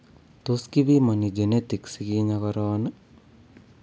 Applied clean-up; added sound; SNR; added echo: none; none; none; none.